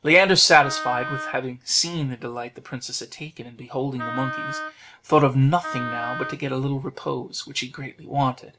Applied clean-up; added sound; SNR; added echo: none; Wind instrument, woodwind instrument; 9 dB; none.